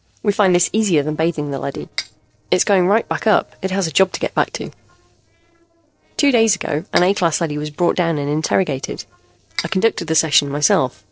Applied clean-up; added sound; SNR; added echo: neural separator model SepFormer DNS4.